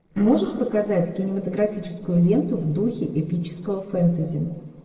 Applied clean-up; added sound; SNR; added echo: neural separator model SepFormer DNS4.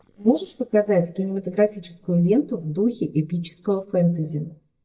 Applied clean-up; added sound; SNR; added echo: neural mask model DeepFilterNet 3.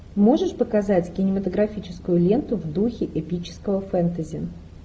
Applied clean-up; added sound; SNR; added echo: none; none; none; none.